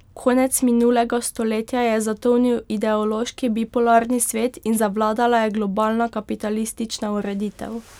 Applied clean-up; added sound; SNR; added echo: none; none; none; none.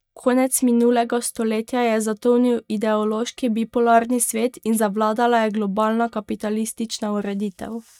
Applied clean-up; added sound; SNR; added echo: neural mask model DeepFilterNet 3.